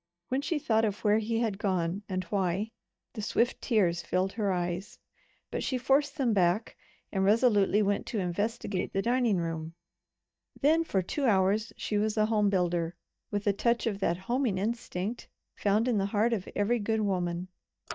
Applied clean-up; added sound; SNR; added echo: neural mask model DeepFilterNet 3.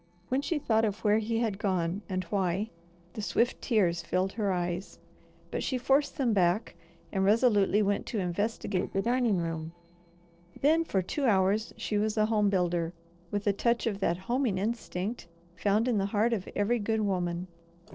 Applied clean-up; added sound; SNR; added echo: neural separator model SepFormer DNS4.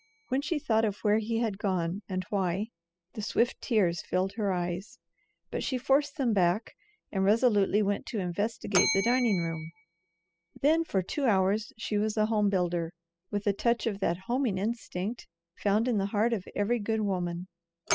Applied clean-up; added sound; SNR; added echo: classical method spectral subtraction.